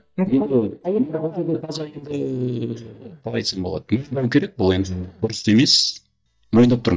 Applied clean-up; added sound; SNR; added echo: neural mask model DeepFilterNet 3.